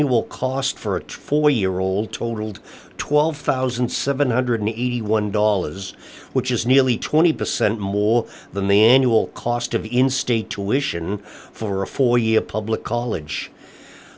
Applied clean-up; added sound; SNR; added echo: none; none; none; none.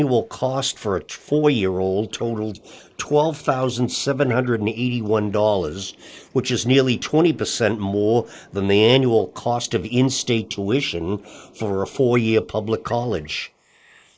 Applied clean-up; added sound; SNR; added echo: neural mask model Resemble Enhance denoiser.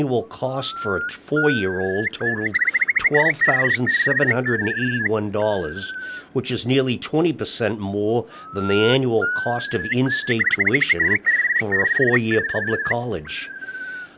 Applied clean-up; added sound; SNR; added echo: none; Bird; 1 dB; none.